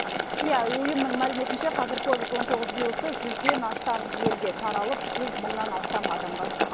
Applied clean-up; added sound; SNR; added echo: none; Boiling; 0 dB; none.